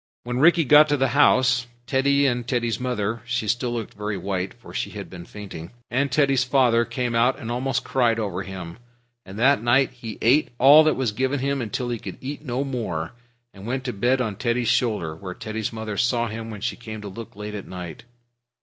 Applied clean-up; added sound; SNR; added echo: none; none; none; none.